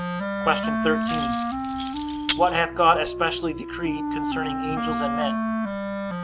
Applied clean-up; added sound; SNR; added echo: none; Keys jangling + Wind instrument, woodwind instrument; 1 dB; none.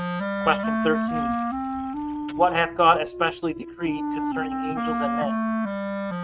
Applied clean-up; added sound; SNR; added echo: neural mask model RNNoise.